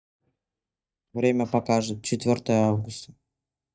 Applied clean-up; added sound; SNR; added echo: neural mask model DeepFilterNet 3.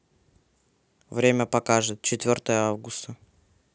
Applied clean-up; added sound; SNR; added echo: none; none; none; none.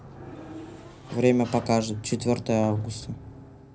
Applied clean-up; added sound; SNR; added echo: none; Sliding door; 15 dB; reverberation time 0.4 s.